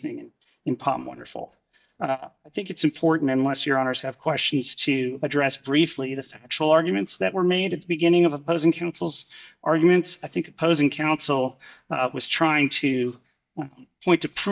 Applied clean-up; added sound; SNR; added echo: neural mask model DeepFilterNet 3.